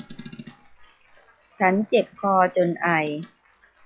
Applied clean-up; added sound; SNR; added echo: classical method log-MMSE.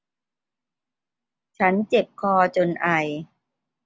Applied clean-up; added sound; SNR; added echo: none; none; none; none.